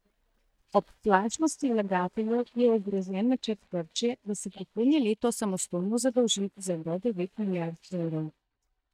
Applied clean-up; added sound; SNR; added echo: neural mask model DeepFilterNet 3.